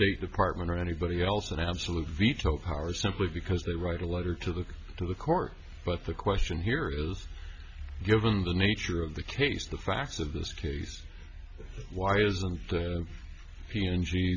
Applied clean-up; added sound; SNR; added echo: none; none; none; none.